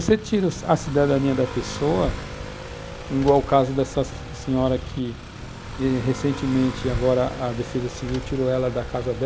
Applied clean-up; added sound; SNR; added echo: none; Motorcycle / Accelerating, revving, vroom; 10 dB; none.